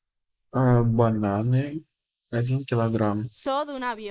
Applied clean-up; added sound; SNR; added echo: neural mask model Resemble Enhance denoiser.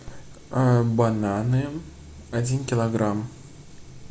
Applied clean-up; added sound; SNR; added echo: none; none; none; none.